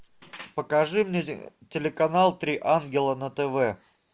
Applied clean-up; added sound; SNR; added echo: none; none; none; none.